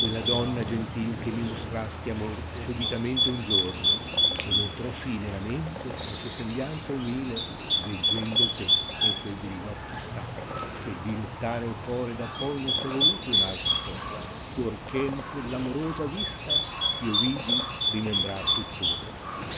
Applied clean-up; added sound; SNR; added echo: none; Bird; -5 dB; none.